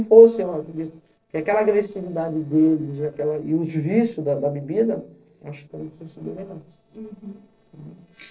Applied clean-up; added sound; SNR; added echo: neural separator model SepFormer DNS4.